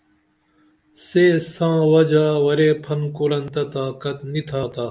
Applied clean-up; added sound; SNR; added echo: none; none; none; none.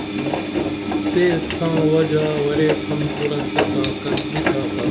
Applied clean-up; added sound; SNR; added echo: none; Engine; 0 dB; none.